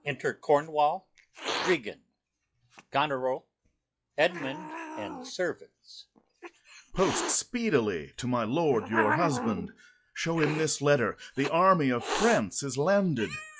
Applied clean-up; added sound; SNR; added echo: classical method log-MMSE.